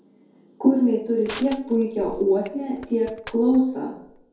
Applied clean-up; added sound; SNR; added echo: none; Crushing; 20 dB; reverberation time 2.3 s.